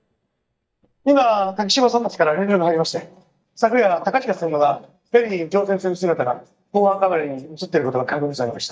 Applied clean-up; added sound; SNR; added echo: neural mask model DeepFilterNet 3.